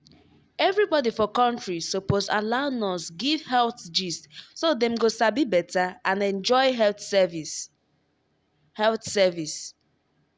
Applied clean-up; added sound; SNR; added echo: none; none; none; none.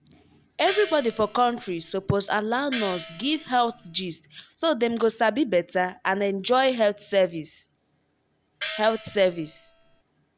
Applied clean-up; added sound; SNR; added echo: none; Gong; 12 dB; none.